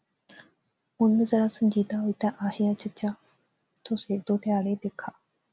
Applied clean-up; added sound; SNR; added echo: none; none; none; none.